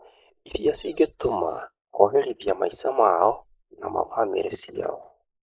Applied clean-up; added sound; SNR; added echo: neural mask model Resemble Enhance denoiser.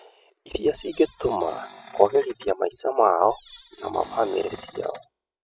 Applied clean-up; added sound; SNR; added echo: classical method spectral subtraction.